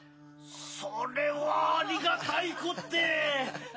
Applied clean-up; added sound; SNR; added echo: none; Bowed string instrument; 20 dB; none.